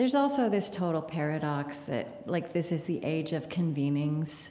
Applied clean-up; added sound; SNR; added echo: none; none; none; none.